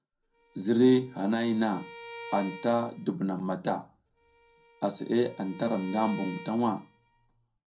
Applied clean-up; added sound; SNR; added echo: none; Bowed string instrument; 18 dB; reverberation time 0.2 s.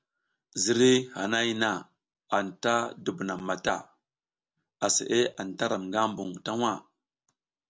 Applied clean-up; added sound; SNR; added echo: none; none; none; none.